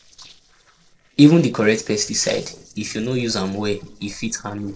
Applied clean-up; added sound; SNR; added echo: neural separator model SepFormer DNS4.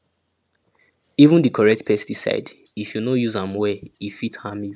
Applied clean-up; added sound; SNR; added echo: none; none; none; none.